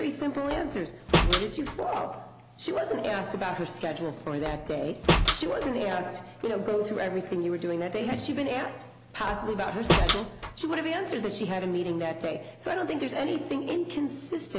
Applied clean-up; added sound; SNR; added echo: none; Slam; 1 dB; none.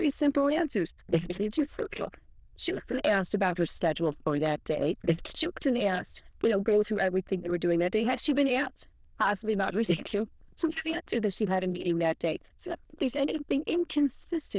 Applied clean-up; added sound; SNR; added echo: neural diffusion model UNIVERSE++.